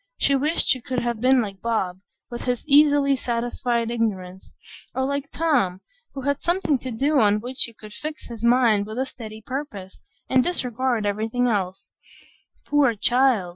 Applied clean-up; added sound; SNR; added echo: classical method Wiener filter.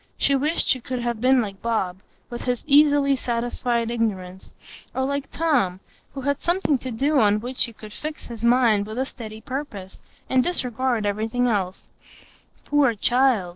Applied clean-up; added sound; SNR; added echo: neural separator model SepFormer DNS4.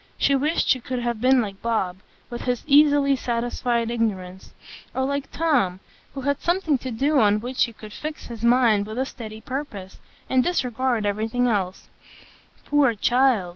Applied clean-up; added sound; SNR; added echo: none; none; none; none.